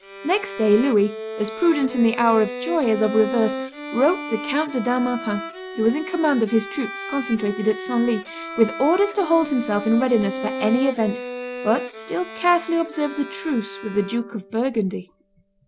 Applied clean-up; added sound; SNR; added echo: none; Bowed string instrument; 10 dB; none.